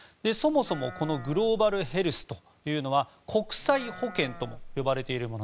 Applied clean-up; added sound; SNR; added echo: none; Livestock, farm animals, working animals; 14 dB; none.